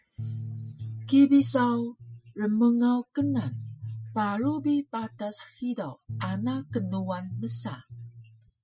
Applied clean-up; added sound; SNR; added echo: classical method spectral subtraction.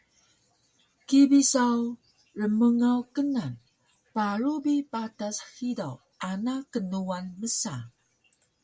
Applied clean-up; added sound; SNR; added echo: none; none; none; none.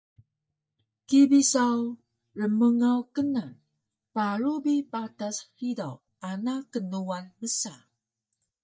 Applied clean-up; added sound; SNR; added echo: neural mask model DeepFilterNet 3.